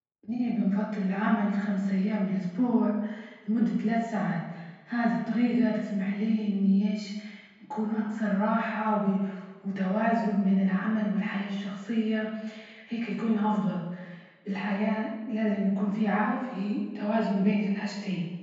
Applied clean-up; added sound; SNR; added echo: none; none; none; reverberation time 1.2 s.